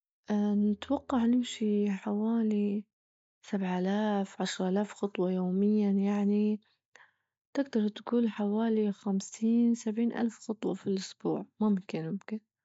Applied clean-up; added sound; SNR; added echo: neural mask model DeepFilterNet 3.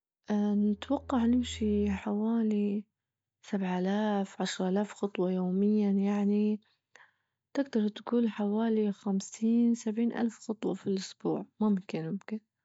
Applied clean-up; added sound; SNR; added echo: none; Bowed string instrument; 16 dB; none.